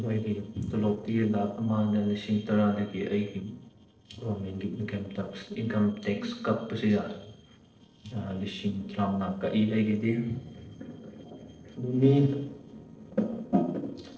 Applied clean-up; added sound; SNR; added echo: neural separator model SepFormer DNS4.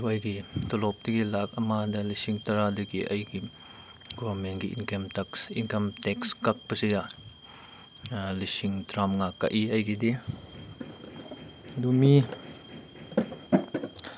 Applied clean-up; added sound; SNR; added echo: none; none; none; none.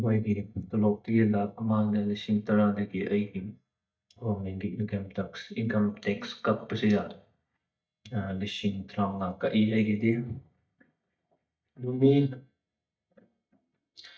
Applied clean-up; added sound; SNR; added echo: neural mask model DeepFilterNet 3.